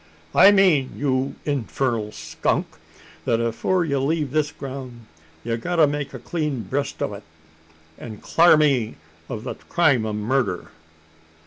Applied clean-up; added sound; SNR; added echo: none; none; none; none.